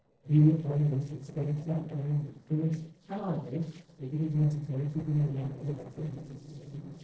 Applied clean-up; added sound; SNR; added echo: neural separator model SepFormer DNS4.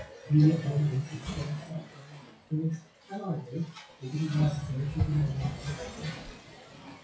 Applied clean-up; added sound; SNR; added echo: classical method WPE with log-MMSE.